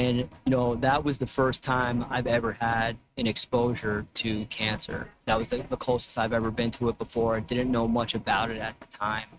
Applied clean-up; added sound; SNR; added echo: neural mask model RNNoise.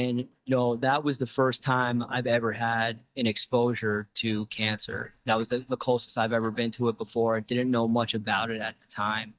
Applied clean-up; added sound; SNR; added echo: neural mask model DeepFilterNet 3.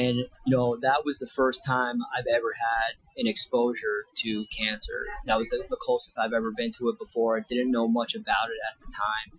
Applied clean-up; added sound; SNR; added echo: classical method Wiener filter.